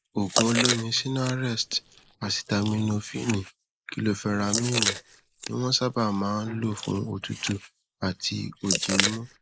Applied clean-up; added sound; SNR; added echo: neural mask model Resemble Enhance denoiser.